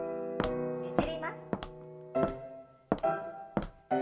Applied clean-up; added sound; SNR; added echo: none; Walk, footsteps; 3 dB; reverberation time 0.7 s.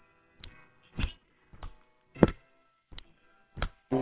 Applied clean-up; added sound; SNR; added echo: neural separator model SepFormer WHAMR!.